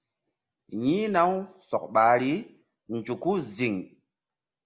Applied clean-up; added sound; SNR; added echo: none; none; none; none.